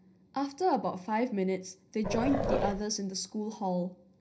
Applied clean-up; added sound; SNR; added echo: none; Growling; 0 dB; reverberation time 0.5 s.